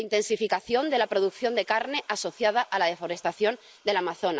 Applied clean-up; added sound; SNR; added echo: neural mask model Resemble Enhance denoiser.